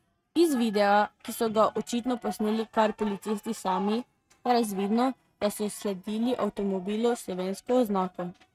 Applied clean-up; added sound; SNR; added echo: neural mask model RNNoise.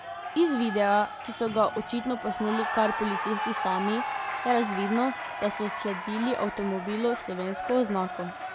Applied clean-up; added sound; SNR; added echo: none; Cheering; 6 dB; none.